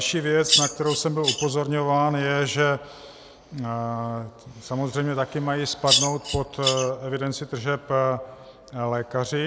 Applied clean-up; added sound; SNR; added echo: none; Bird vocalization, bird call, bird song; -1 dB; none.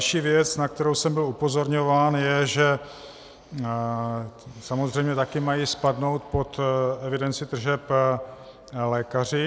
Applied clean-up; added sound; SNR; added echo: none; none; none; none.